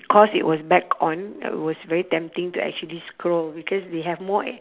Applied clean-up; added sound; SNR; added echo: none; none; none; none.